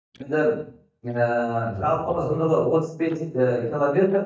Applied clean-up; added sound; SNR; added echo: neural mask model DeepFilterNet 3.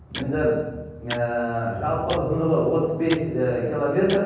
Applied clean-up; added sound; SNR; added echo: none; Tick-tock; 16 dB; reverberation time 1.3 s.